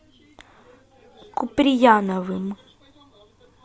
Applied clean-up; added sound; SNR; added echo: none; none; none; none.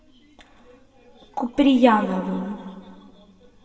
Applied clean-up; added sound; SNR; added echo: none; none; none; reverberation time 1.5 s.